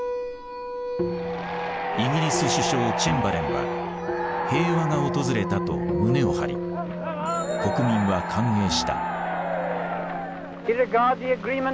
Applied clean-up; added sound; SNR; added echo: none; Bowed string instrument; 15 dB; none.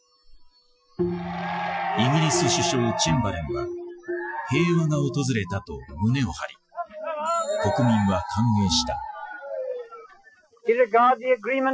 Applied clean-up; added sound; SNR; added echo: classical method Wiener filter.